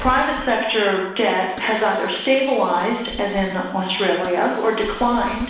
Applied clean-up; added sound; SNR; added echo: none; Hiss; 18 dB; reverberation time 0.9 s.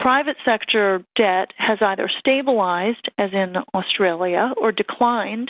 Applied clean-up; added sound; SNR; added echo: none; none; none; none.